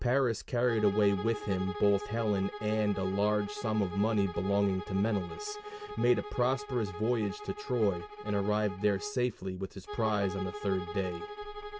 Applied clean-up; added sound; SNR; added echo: none; Bowed string instrument; 11 dB; none.